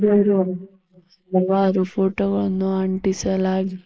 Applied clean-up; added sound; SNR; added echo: neural mask model Resemble Enhance denoiser.